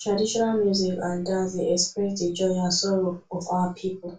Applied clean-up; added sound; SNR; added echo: none; none; none; reverberation time 0.2 s.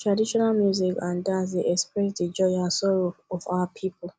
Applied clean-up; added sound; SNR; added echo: none; none; none; none.